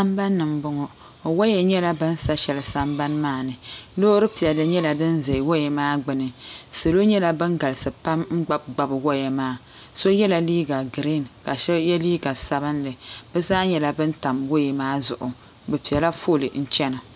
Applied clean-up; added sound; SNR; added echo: none; none; none; none.